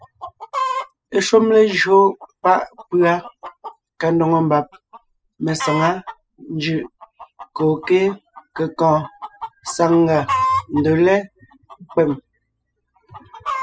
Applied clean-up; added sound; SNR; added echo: classical method spectral subtraction.